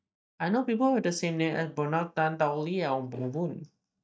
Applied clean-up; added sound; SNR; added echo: neural mask model DeepFilterNet 3.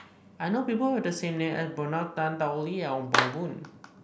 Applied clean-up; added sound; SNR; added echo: none; Clapping; 6 dB; none.